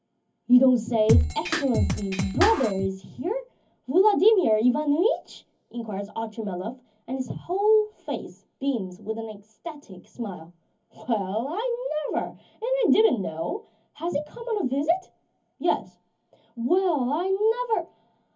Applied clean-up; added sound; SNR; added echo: none; Drum kit; -1 dB; reverberation time 0.3 s.